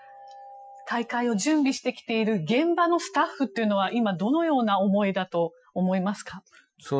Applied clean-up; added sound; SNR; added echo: classical method Wiener filter.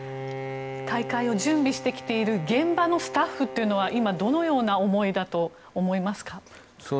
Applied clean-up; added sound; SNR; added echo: none; Bowed string instrument; 12 dB; none.